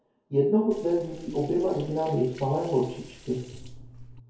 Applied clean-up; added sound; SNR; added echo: none; Liquid; 19 dB; reverberation time 2.2 s.